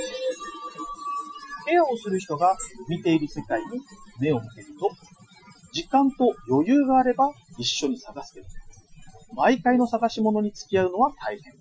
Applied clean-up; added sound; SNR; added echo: classical method Wiener filter.